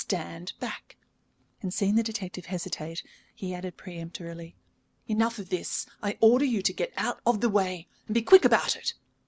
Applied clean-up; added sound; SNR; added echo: none; none; none; none.